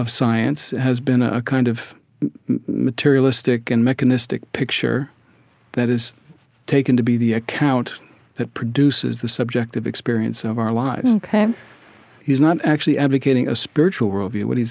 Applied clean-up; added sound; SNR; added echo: none; none; none; none.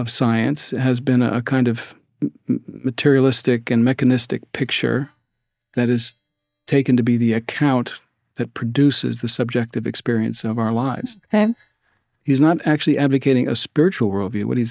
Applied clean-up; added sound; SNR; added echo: neural mask model DeepFilterNet 3.